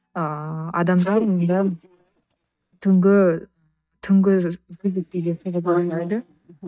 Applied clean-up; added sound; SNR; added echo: neural mask model DeepFilterNet 3.